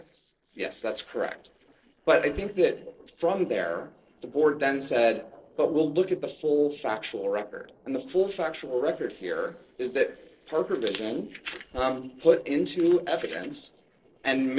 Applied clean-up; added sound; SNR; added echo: neural separator model SepFormer DNS4.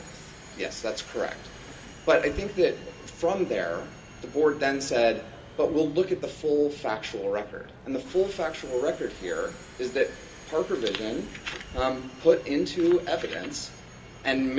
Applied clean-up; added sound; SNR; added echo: none; Subway, metro, underground; 17 dB; reverberation time 0.2 s.